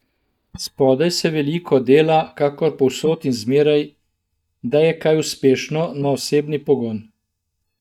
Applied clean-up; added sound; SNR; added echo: neural mask model DeepFilterNet 3.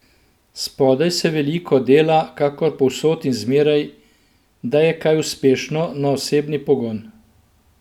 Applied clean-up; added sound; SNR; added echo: none; none; none; none.